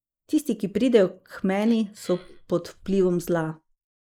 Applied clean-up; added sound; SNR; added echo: neural mask model Resemble Enhance denoiser.